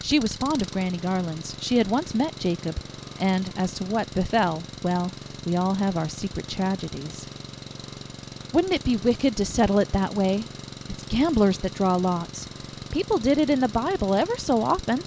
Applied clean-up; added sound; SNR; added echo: none; Engine; 14 dB; none.